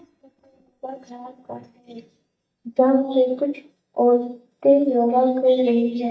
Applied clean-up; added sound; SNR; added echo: neural mask model DeepFilterNet 3.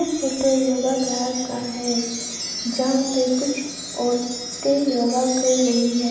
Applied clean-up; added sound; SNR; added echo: none; Wind chime; 9 dB; reverberation time 1.1 s.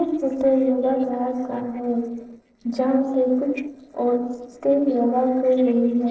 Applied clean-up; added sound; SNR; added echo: neural separator model SepFormer DNS4.